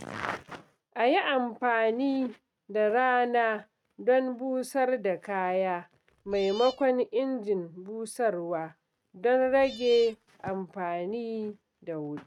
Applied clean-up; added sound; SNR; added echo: neural mask model RNNoise.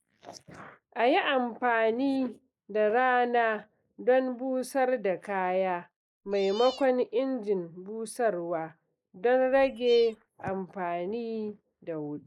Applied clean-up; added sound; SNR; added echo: neural mask model Resemble Enhance denoiser.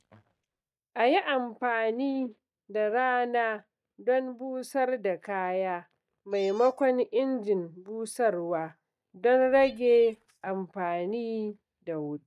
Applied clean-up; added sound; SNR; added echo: neural mask model DeepFilterNet 3.